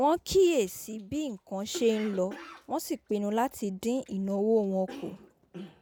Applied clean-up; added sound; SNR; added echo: none; Cough; 19 dB; none.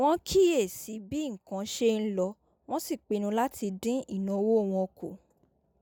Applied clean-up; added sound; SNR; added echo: none; none; none; none.